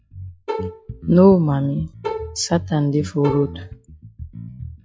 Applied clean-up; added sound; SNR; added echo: classical method log-MMSE.